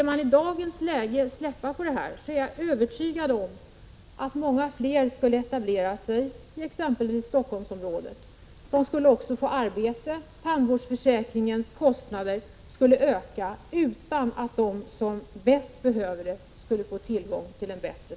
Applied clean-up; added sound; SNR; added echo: none; none; none; none.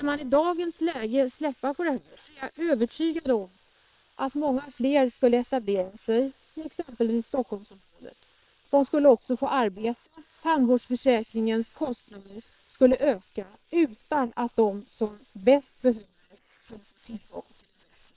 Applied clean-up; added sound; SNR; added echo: neural separator model SepFormer WHAM!.